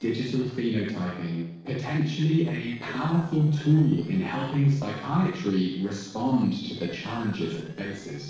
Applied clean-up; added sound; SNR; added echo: neural separator model SepFormer DNS4.